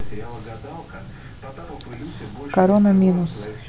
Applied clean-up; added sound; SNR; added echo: none; none; none; none.